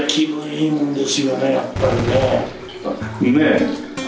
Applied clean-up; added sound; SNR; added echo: none; Gunshot, gunfire; 8 dB; none.